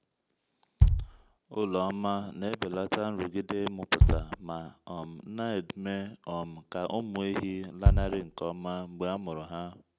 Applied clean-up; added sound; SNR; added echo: none; Bass drum; -5 dB; none.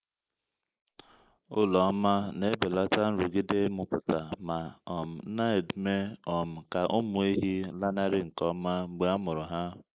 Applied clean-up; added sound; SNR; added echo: neural mask model Resemble Enhance denoiser.